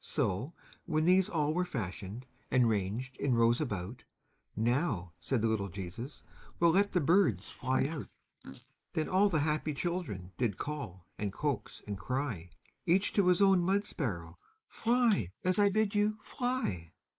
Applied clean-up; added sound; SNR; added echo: neural mask model Resemble Enhance denoiser.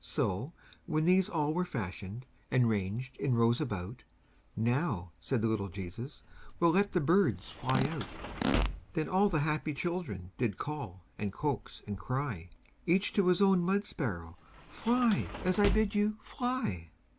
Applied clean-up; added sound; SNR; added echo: none; Sliding door / Slam + Fart; 5 dB; none.